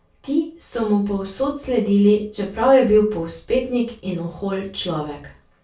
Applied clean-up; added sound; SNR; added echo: none; none; none; reverberation time 0.3 s.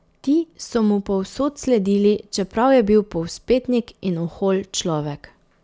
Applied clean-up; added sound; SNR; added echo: none; none; none; none.